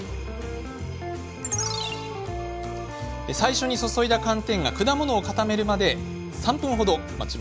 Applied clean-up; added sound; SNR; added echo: none; none; none; none.